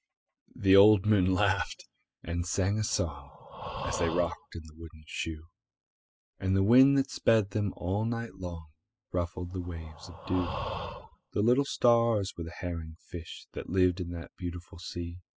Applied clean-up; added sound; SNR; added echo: classical method spectral subtraction.